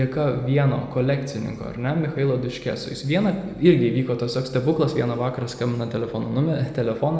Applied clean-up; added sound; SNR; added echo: none; none; none; reverberation time 1.2 s.